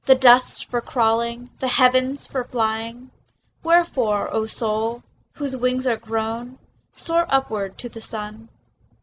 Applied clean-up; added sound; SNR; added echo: none; none; none; none.